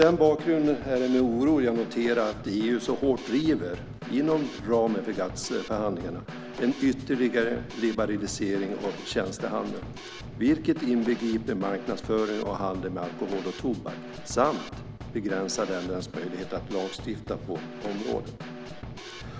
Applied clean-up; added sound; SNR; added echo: none; Snare drum / Drum kit; 12 dB; none.